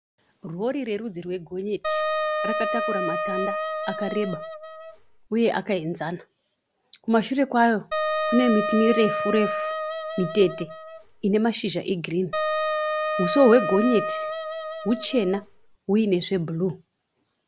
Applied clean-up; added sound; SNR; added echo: none; Wind instrument, woodwind instrument; 2 dB; none.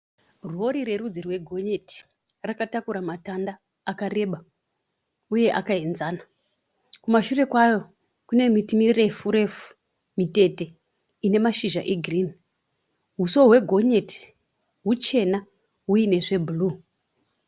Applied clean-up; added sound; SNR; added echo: none; none; none; none.